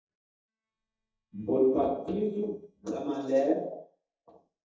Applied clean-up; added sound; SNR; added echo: neural mask model DeepFilterNet 3.